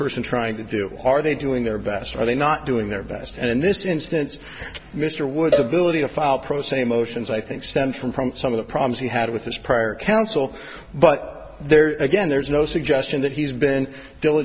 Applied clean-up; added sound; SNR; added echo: none; Cowbell; 6 dB; none.